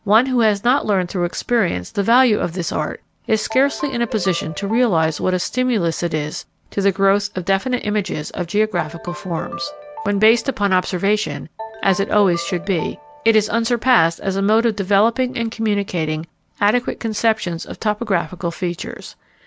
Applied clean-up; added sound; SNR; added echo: none; Ringtone; 15 dB; none.